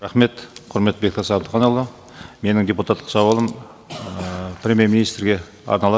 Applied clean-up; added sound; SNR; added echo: none; none; none; none.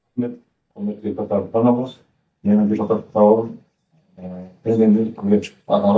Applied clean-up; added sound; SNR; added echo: neural mask model DeepFilterNet 3.